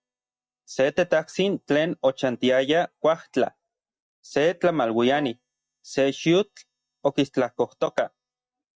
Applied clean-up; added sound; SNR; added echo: neural mask model DeepFilterNet 3.